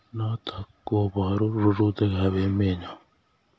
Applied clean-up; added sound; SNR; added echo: none; none; none; none.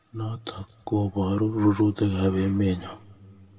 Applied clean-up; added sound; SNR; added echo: none; none; none; reverberation time 2.3 s.